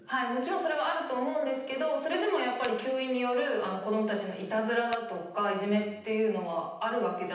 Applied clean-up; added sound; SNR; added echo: none; Tap / Glass; 19 dB; reverberation time 0.9 s.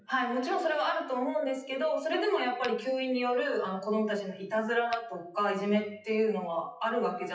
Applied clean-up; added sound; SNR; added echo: classical method WPE with log-MMSE.